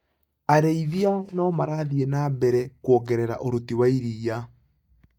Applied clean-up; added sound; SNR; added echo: neural mask model DeepFilterNet 3.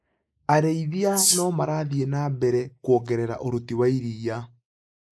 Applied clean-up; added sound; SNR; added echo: neural mask model Resemble Enhance denoiser.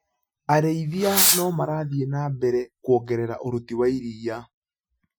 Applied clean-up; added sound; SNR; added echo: classical method Wiener filter.